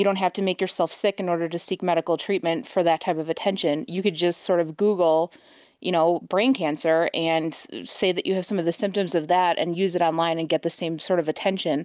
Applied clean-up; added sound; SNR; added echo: none; none; none; none.